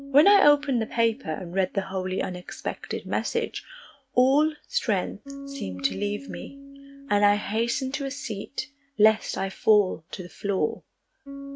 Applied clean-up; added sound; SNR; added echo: neural mask model RNNoise.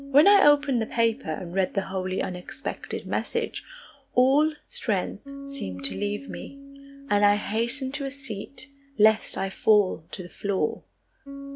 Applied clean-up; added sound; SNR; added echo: none; Bass guitar; 17 dB; none.